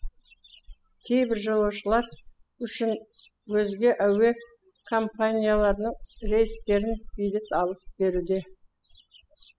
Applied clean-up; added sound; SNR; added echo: classical method spectral subtraction.